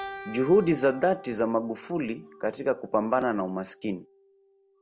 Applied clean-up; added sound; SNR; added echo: none; Keyboard (musical); 18 dB; none.